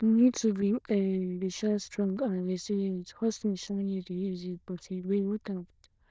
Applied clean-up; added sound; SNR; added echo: neural diffusion model UNIVERSE++.